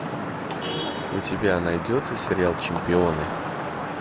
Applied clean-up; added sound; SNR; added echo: none; Traffic noise, roadway noise / Vehicle horn, car horn, honking; 3 dB; none.